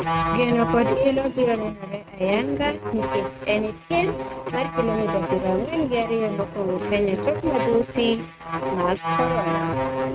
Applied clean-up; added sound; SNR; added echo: neural mask model RNNoise.